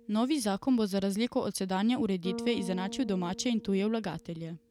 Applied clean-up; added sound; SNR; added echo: none; Bass guitar; 15 dB; none.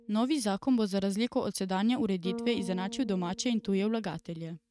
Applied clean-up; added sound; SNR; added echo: neural mask model RNNoise.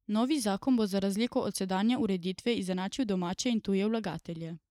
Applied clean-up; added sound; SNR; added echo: neural mask model Resemble Enhance denoiser.